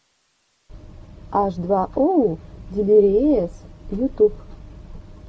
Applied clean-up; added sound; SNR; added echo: none; none; none; none.